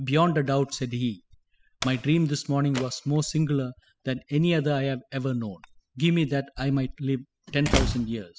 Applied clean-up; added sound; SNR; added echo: classical method spectral subtraction.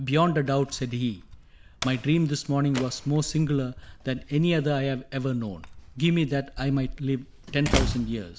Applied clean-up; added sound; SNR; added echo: none; Slam; 10 dB; none.